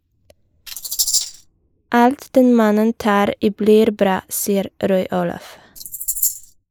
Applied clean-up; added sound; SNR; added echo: neural mask model Resemble Enhance denoiser.